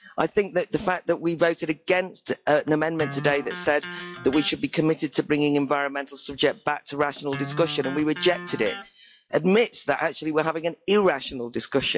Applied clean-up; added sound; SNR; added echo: classical method log-MMSE.